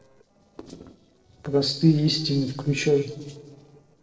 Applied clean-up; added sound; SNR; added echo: neural separator model SepFormer DNS4.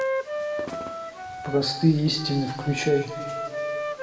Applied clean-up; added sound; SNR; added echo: none; Wind instrument, woodwind instrument; 5 dB; reverberation time 1.8 s.